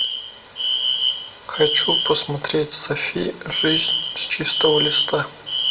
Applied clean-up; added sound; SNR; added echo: none; Alarm; 2 dB; reverberation time 0.5 s.